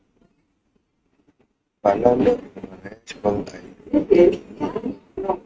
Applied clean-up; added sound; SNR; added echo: neural mask model RNNoise.